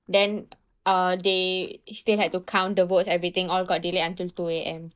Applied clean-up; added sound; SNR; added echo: neural mask model DeepFilterNet 3.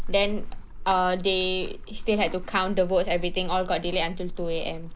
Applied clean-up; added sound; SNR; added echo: none; Livestock, farm animals, working animals; 4 dB; none.